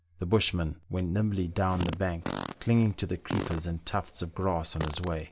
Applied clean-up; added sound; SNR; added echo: none; Fart; 9 dB; none.